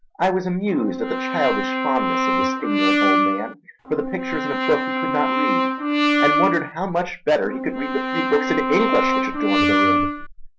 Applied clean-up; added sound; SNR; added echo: none; Brass instrument; -3 dB; none.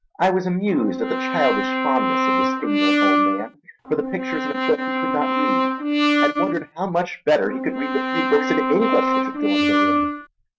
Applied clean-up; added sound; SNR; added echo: neural mask model RNNoise.